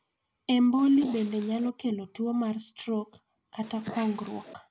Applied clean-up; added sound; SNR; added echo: neural mask model Resemble Enhance denoiser.